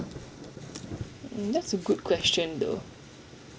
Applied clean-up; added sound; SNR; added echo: none; Thunder; 13 dB; none.